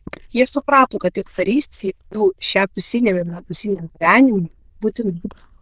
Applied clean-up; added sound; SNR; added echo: neural diffusion model UNIVERSE++.